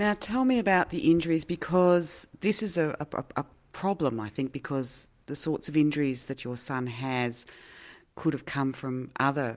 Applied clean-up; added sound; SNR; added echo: none; none; none; none.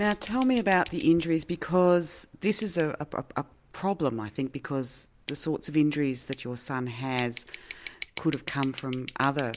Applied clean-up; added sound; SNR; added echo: none; Scissors; 19 dB; none.